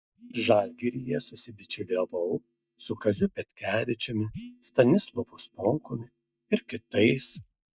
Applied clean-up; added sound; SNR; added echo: neural mask model DeepFilterNet 3.